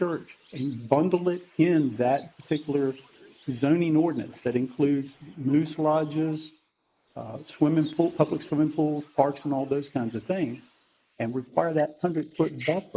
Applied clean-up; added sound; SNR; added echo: neural mask model Resemble Enhance denoiser.